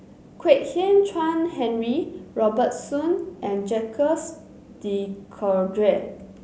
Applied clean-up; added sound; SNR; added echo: none; none; none; none.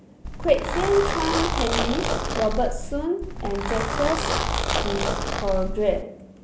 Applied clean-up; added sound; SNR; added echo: none; Zipper (clothing); 0 dB; none.